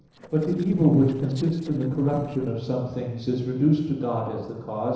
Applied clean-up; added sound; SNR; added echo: neural separator model SepFormer DNS4.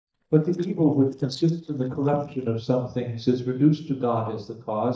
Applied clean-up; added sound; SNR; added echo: neural mask model DeepFilterNet 3.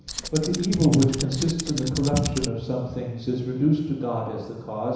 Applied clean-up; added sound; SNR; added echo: none; Tools; 9 dB; reverberation time 1.0 s.